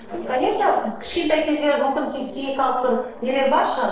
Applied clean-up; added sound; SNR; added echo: neural separator model SepFormer DNS4.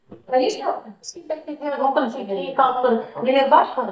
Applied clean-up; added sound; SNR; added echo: neural mask model DeepFilterNet 3.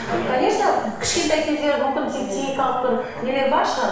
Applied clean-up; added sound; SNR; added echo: none; Wind instrument, woodwind instrument; 13 dB; reverberation time 0.9 s.